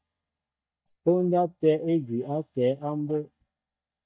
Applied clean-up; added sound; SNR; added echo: neural mask model DeepFilterNet 3.